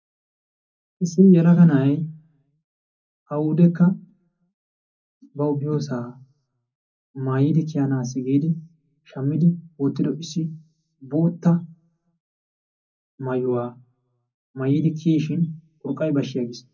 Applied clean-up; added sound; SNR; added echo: none; none; none; reverberation time 0.4 s.